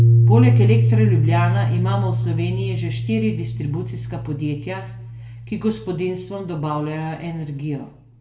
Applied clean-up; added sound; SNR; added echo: none; Piano; -5 dB; reverberation time 0.6 s.